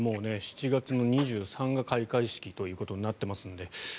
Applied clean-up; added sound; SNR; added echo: none; none; none; none.